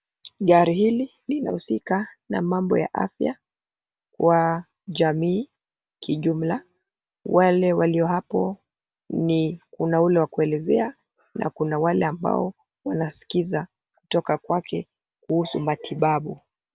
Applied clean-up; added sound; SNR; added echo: none; none; none; none.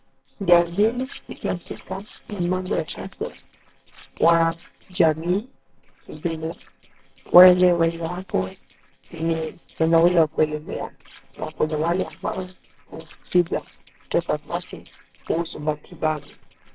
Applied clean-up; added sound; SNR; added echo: neural separator model SepFormer WHAMR!.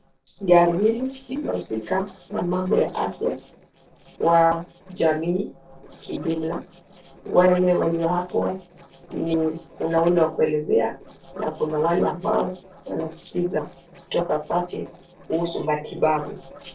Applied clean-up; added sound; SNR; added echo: neural separator model SepFormer DNS4.